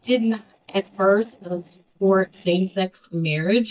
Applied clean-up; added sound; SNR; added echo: neural mask model DeepFilterNet 3.